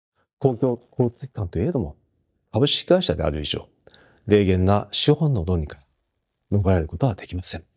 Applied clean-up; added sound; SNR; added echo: neural mask model DeepFilterNet 3.